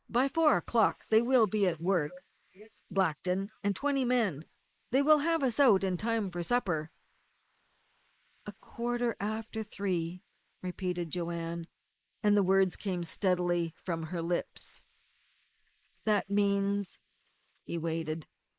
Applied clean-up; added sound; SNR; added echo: neural mask model Resemble Enhance denoiser.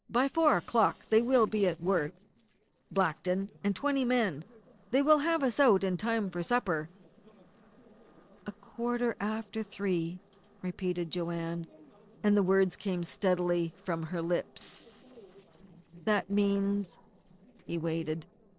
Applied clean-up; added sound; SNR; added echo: neural separator model SepFormer DNS4.